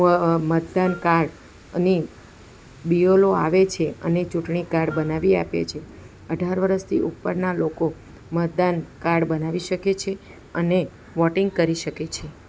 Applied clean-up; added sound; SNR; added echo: none; Wind instrument, woodwind instrument; 19 dB; none.